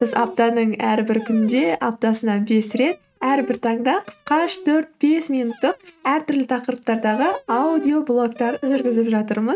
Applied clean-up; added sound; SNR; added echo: neural mask model RNNoise.